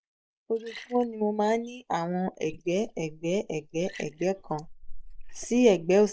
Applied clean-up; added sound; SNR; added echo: neural mask model Resemble Enhance denoiser.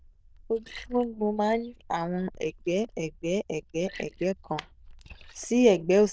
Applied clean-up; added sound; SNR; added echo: neural diffusion model UNIVERSE++.